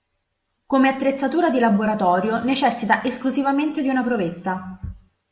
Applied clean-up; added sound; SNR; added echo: none; none; none; none.